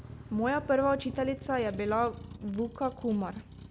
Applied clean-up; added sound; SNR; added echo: none; Motor vehicle (road); 13 dB; none.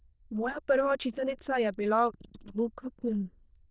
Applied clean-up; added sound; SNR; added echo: neural diffusion model UNIVERSE++.